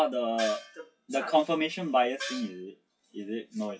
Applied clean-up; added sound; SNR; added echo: classical method WPE with log-MMSE.